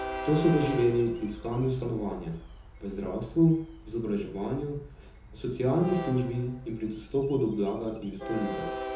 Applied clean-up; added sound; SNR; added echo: none; Train; 11 dB; reverberation time 0.6 s.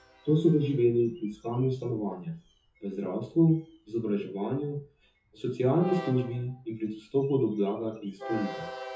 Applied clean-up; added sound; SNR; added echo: classical method WPE with log-MMSE.